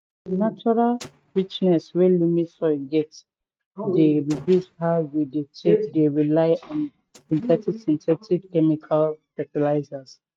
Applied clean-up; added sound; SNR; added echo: neural mask model RNNoise.